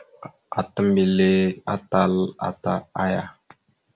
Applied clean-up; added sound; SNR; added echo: none; none; none; none.